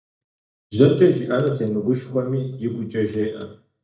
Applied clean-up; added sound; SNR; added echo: neural mask model DeepFilterNet 3.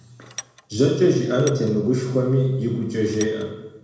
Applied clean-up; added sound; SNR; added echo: none; Tools; 19 dB; reverberation time 1.0 s.